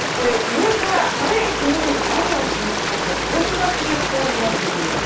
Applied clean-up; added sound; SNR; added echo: none; Stream; -1 dB; reverberation time 0.3 s.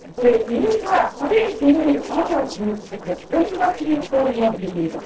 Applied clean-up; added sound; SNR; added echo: neural separator model SepFormer DNS4.